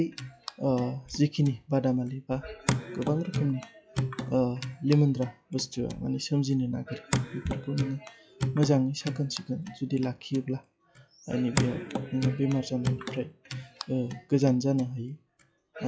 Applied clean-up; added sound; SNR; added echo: classical method log-MMSE.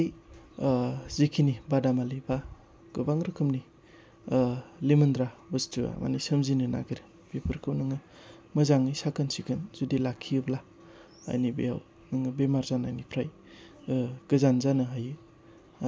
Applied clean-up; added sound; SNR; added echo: none; none; none; none.